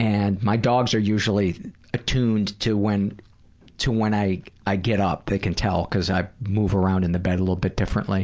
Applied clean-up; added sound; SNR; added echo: none; none; none; none.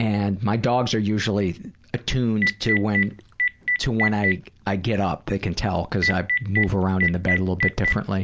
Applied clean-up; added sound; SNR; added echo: none; Telephone; 2 dB; none.